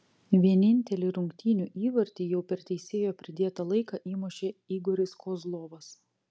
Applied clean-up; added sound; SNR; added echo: none; none; none; none.